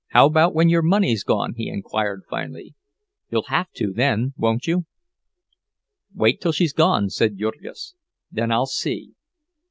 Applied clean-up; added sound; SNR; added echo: none; none; none; none.